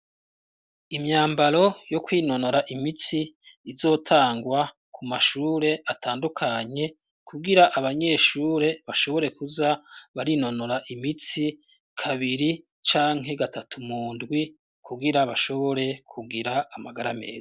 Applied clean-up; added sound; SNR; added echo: none; none; none; none.